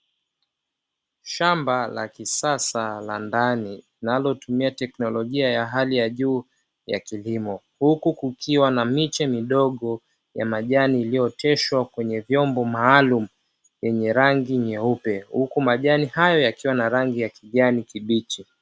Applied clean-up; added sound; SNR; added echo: none; none; none; none.